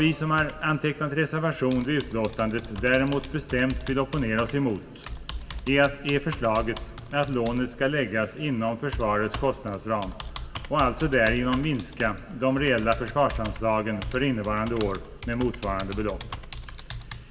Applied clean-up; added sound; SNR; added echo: none; Computer keyboard; 11 dB; reverberation time 1.3 s.